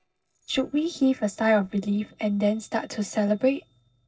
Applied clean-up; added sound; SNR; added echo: neural separator model SepFormer DNS4.